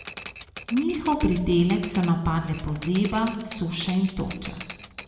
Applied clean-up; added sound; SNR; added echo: none; Typewriter; 16 dB; reverberation time 1.1 s.